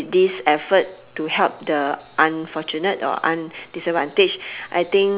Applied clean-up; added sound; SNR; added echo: none; none; none; none.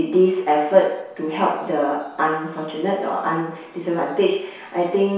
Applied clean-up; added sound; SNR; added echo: none; none; none; reverberation time 0.7 s.